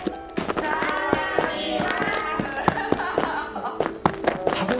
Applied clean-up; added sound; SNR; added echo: none; Run; 0 dB; reverberation time 1.9 s.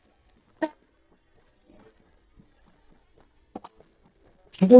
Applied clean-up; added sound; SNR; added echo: neural mask model DeepFilterNet 3.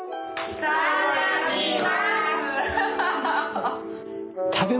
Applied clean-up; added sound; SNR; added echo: none; none; none; none.